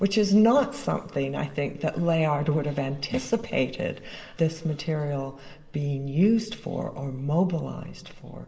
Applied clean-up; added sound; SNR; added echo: none; none; none; reverberation time 2.6 s.